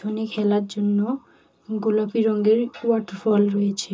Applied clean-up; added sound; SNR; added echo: none; none; none; reverberation time 0.2 s.